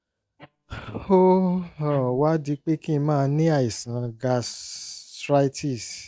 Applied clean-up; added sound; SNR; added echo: neural mask model DeepFilterNet 3.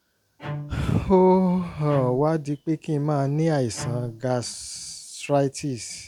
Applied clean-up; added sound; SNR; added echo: none; Bowed string instrument; 14 dB; none.